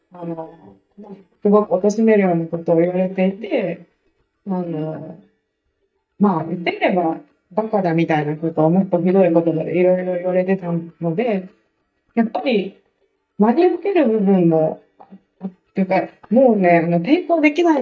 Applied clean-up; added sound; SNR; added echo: neural mask model DeepFilterNet 3.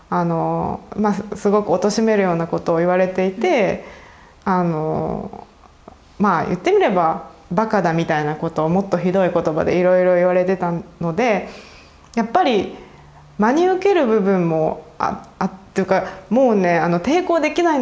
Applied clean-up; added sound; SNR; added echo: none; none; none; none.